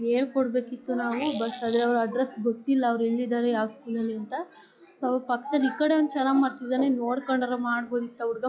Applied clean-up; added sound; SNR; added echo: classical method log-MMSE.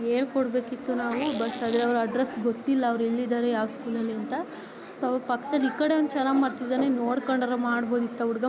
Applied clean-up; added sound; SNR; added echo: none; Fart; 18 dB; none.